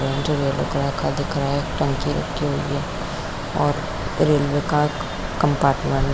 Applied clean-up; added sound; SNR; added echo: none; none; none; none.